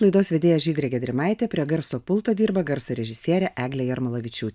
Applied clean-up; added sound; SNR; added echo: none; none; none; none.